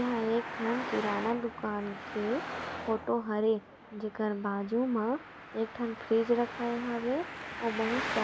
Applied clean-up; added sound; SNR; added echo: none; Traffic noise, roadway noise; 8 dB; none.